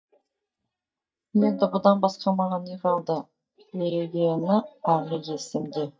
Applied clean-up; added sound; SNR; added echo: neural mask model DeepFilterNet 3.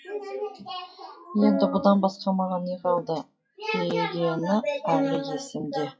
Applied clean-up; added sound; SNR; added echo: classical method WPE with log-MMSE.